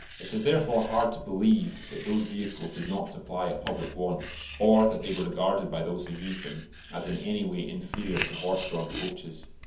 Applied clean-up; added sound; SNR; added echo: none; Writing; 12 dB; reverberation time 0.7 s.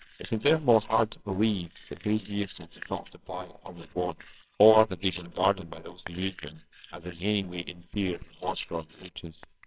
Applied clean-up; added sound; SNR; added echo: neural separator model SepFormer WHAMR!.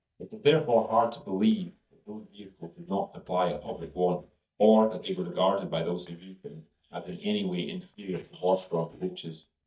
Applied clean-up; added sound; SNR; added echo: neural mask model DeepFilterNet 3.